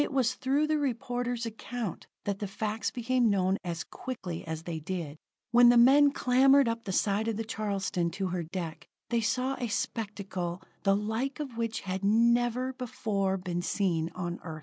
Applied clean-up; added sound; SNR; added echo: none; none; none; none.